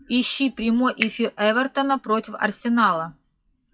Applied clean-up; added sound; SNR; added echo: classical method WPE with log-MMSE.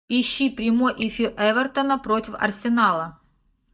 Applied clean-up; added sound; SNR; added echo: neural mask model DeepFilterNet 3.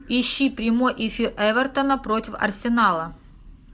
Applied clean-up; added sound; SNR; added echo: none; none; none; none.